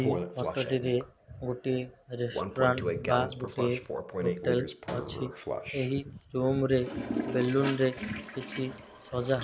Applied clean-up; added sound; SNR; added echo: none; Toilet flush; 6 dB; none.